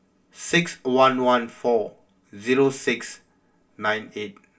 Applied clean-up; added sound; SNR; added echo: none; none; none; reverberation time 0.2 s.